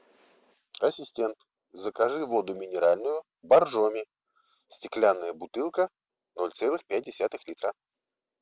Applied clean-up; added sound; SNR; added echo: none; none; none; none.